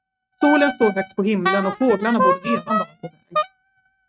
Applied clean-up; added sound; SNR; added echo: neural mask model RNNoise.